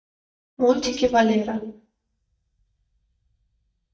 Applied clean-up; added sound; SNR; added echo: neural mask model DeepFilterNet 3.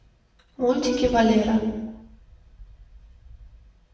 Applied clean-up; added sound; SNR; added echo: none; Plucked string instrument; 10 dB; reverberation time 1.1 s.